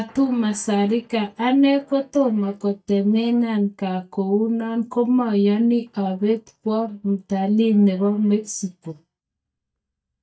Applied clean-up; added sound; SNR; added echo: neural mask model DeepFilterNet 3.